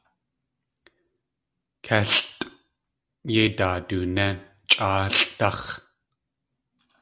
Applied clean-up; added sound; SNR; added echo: none; none; none; none.